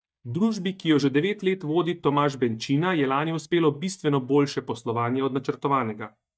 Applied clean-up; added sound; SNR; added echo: neural mask model DeepFilterNet 3.